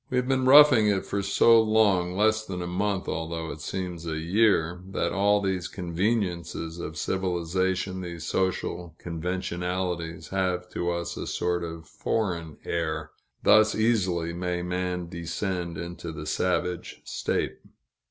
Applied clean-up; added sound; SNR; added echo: none; none; none; none.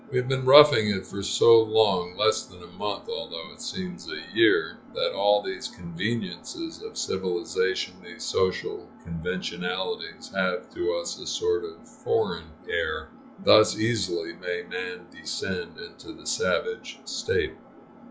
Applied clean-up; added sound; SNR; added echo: classical method log-MMSE.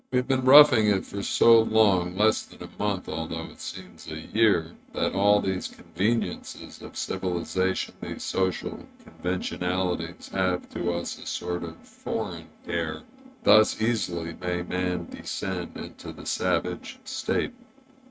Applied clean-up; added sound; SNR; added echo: neural mask model RNNoise.